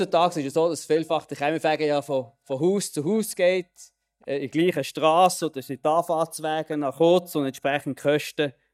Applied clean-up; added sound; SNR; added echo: neural mask model DeepFilterNet 3.